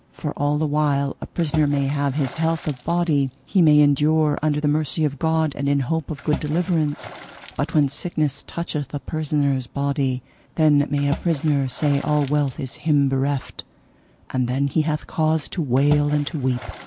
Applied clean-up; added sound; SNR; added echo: none; Water / Splash, splatter; 18 dB; none.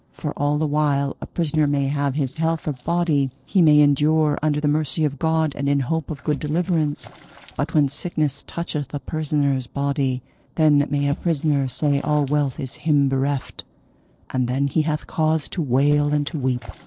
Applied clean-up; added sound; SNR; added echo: neural separator model SepFormer DNS4.